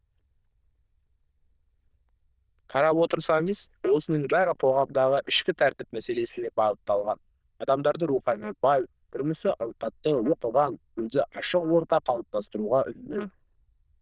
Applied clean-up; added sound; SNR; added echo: neural diffusion model UNIVERSE++.